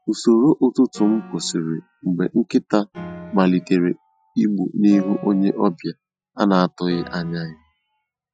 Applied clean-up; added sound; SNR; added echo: classical method Wiener filter.